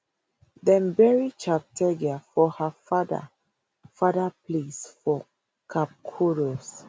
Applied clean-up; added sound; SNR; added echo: none; none; none; none.